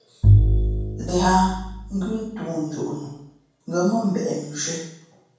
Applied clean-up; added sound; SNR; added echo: none; Bowed string instrument; -4 dB; reverberation time 0.7 s.